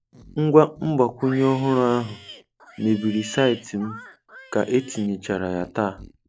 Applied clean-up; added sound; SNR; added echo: none; Livestock, farm animals, working animals; 19 dB; none.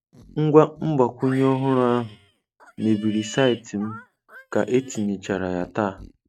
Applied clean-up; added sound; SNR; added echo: neural mask model RNNoise.